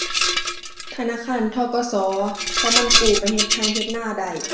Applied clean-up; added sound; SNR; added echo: none; Rattle; -1 dB; reverberation time 0.7 s.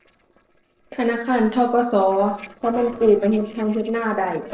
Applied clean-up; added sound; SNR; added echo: neural separator model SepFormer DNS4.